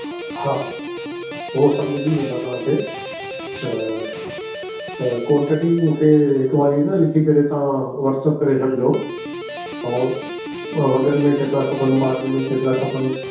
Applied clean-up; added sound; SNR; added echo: none; Guitar; 11 dB; reverberation time 0.6 s.